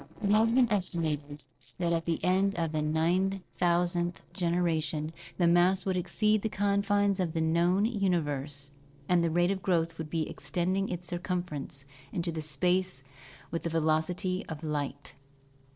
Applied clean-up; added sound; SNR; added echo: neural separator model SepFormer DNS4.